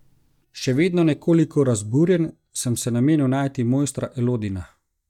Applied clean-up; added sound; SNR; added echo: neural mask model DeepFilterNet 3.